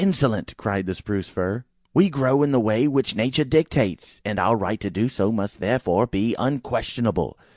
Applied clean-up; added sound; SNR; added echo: none; none; none; none.